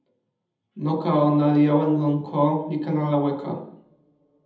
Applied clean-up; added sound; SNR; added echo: none; none; none; reverberation time 0.8 s.